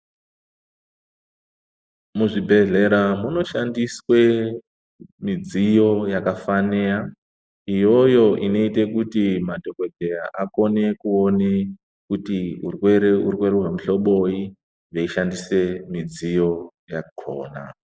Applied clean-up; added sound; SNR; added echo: neural mask model Resemble Enhance denoiser.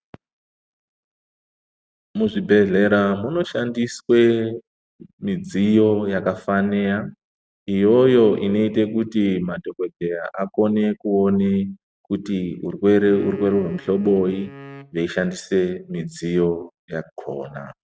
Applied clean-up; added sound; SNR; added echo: neural mask model RNNoise.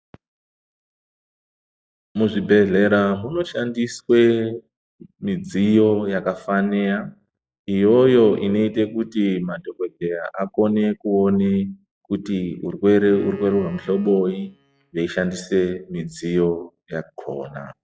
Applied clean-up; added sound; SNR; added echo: classical method log-MMSE.